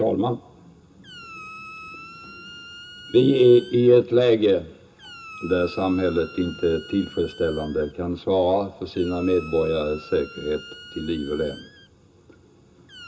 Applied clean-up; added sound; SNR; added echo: none; Squeak; 20 dB; reverberation time 0.2 s.